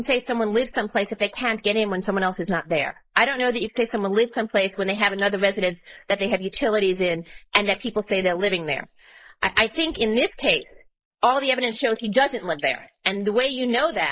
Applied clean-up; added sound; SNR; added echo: neural mask model Resemble Enhance denoiser.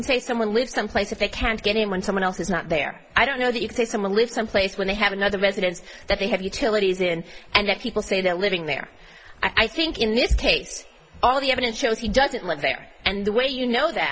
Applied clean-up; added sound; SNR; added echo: none; none; none; none.